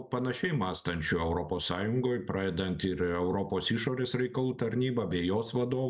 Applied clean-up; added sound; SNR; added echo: none; none; none; none.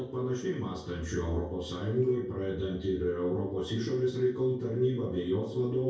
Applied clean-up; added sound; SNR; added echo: neural separator model SepFormer DNS4.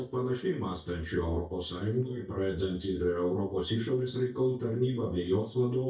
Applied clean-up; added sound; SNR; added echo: neural mask model DeepFilterNet 3.